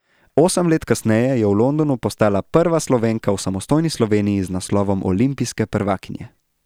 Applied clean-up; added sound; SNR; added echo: none; none; none; none.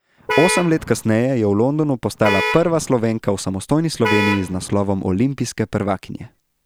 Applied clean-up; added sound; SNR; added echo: none; Vehicle horn, car horn, honking; 4 dB; none.